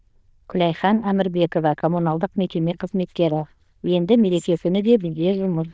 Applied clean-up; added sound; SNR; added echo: neural diffusion model UNIVERSE++.